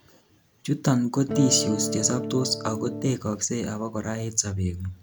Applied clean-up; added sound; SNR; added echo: none; Electric guitar / Strum; 4 dB; none.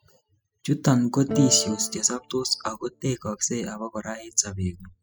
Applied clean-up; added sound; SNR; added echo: classical method spectral subtraction.